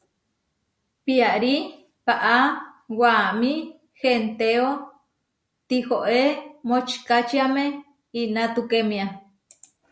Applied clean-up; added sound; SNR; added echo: none; none; none; none.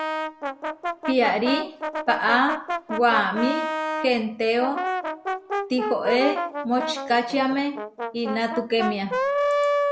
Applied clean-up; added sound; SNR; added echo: none; Brass instrument; 3 dB; none.